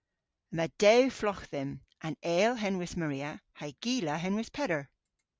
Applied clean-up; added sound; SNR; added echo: none; none; none; none.